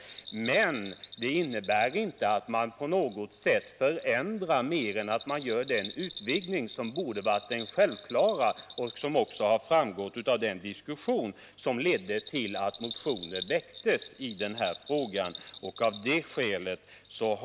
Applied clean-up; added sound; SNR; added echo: none; Bell; 15 dB; none.